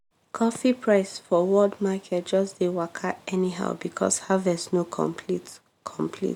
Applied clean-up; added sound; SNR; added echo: none; none; none; none.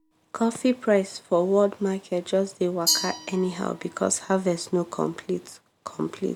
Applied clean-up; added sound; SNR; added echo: none; Glass; 11 dB; none.